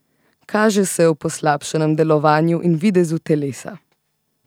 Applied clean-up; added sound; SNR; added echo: none; none; none; none.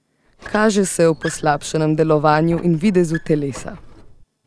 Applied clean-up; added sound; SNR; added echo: none; Squeak; 18 dB; none.